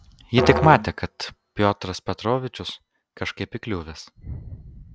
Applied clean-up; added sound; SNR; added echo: none; Musical instrument; 5 dB; none.